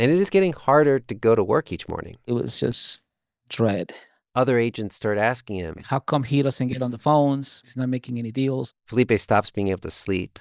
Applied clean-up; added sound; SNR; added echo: neural mask model DeepFilterNet 3.